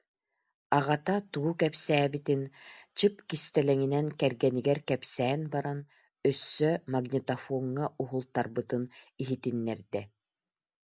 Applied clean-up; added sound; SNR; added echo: none; none; none; none.